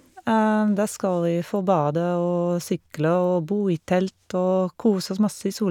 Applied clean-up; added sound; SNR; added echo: none; none; none; none.